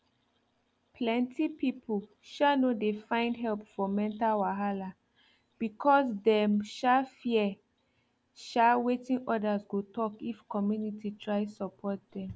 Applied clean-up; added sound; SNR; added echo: none; none; none; none.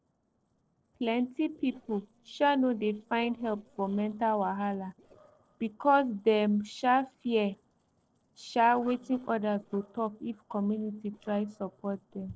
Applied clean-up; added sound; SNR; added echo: neural separator model SepFormer DNS4.